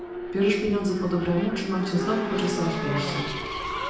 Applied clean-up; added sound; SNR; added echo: none; Race car, auto racing / Accelerating, revving, vroom; 5 dB; reverberation time 0.9 s.